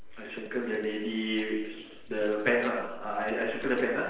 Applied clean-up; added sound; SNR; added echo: neural separator model SepFormer DNS4.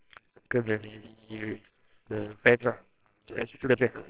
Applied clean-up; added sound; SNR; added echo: neural separator model SepFormer WHAMR!.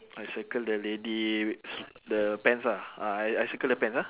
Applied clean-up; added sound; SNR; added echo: none; none; none; none.